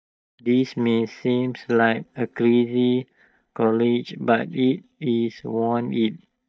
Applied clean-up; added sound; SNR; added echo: neural mask model DeepFilterNet 3.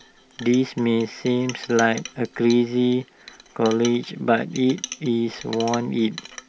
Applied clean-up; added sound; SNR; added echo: none; Chink, clink; 17 dB; none.